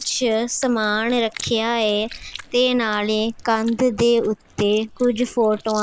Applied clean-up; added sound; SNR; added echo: neural mask model Resemble Enhance denoiser.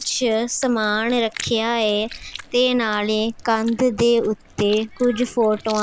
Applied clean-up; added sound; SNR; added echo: none; Chewing, mastication; 18 dB; none.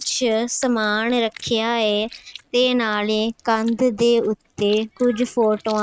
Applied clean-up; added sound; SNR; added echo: neural mask model RNNoise.